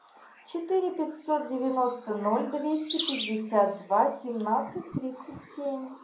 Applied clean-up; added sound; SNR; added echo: none; Bird vocalization, bird call, bird song; 13 dB; reverberation time 0.5 s.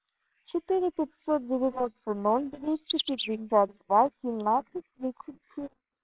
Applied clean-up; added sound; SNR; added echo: neural separator model SepFormer WHAMR!.